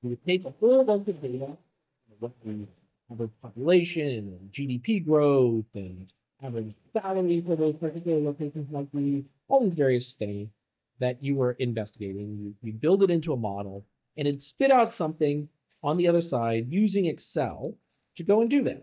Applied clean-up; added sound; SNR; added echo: neural mask model DeepFilterNet 3.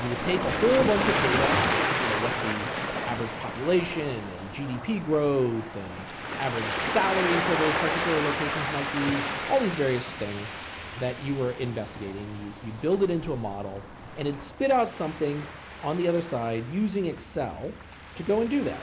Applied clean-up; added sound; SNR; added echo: none; Waves, surf; 3 dB; none.